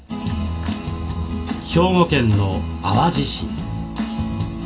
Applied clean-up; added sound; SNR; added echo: none; none; none; reverberation time 0.2 s.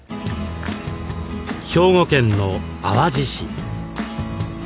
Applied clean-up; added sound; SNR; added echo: none; none; none; none.